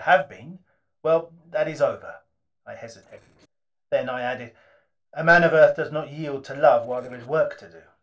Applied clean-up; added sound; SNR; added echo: neural separator model SepFormer DNS4.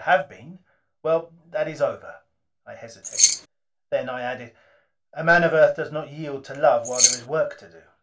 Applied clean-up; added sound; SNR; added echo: none; Keys jangling; -5 dB; reverberation time 0.2 s.